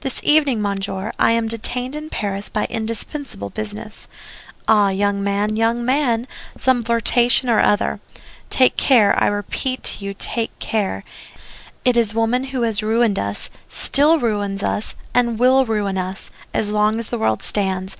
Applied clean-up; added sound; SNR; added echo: none; none; none; none.